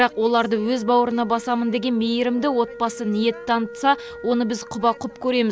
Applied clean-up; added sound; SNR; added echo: none; Wind instrument, woodwind instrument; 17 dB; none.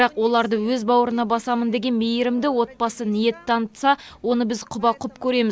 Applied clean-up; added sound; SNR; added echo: none; none; none; none.